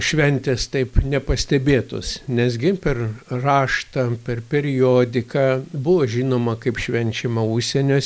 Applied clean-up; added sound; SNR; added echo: none; none; none; none.